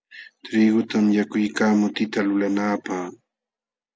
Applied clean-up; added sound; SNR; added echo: none; none; none; none.